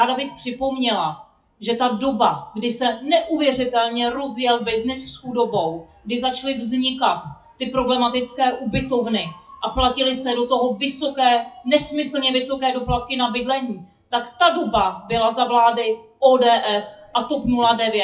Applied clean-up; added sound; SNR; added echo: classical method WPE with log-MMSE.